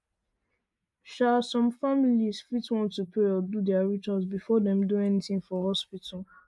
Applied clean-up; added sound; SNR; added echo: neural mask model Resemble Enhance denoiser.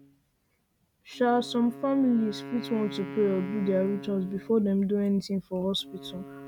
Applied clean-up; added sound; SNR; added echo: none; Wind instrument, woodwind instrument; 14 dB; none.